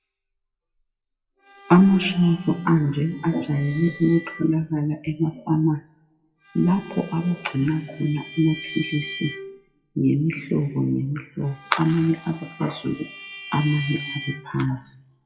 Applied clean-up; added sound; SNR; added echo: classical method WPE with log-MMSE.